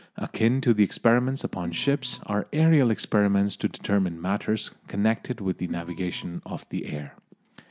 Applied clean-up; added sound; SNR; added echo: none; Organ; 16 dB; none.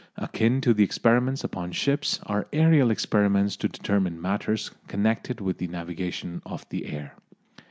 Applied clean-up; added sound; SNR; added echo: none; none; none; none.